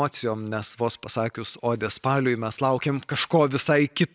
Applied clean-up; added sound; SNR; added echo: none; none; none; none.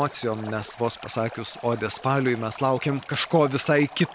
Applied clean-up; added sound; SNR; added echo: none; Stream; 17 dB; none.